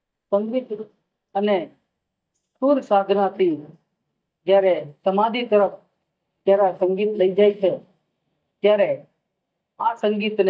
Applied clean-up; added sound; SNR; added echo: neural mask model DeepFilterNet 3.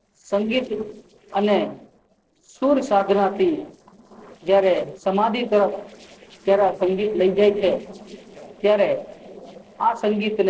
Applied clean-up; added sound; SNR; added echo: neural separator model SepFormer DNS4.